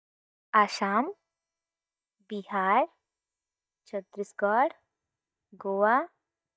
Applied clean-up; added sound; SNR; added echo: neural mask model DeepFilterNet 3.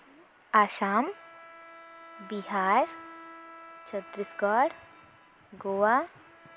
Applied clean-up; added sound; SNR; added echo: none; Bowed string instrument; 19 dB; none.